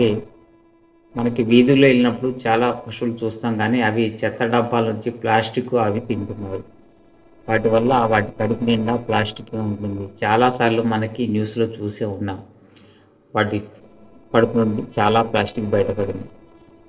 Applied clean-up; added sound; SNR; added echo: neural separator model SepFormer DNS4.